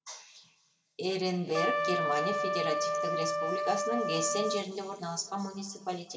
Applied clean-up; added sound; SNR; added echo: none; Trumpet; -3 dB; reverberation time 2.8 s.